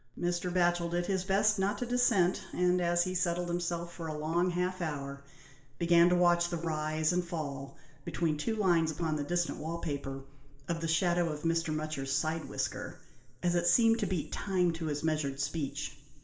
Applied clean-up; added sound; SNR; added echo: none; Bowed string instrument; 15 dB; reverberation time 1.7 s.